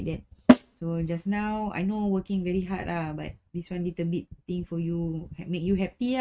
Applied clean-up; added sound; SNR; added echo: neural mask model RNNoise.